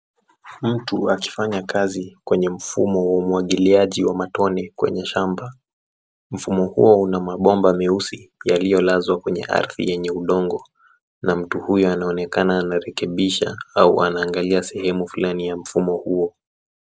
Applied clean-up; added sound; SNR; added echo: none; none; none; none.